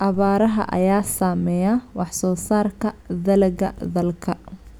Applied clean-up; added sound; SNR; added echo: none; none; none; none.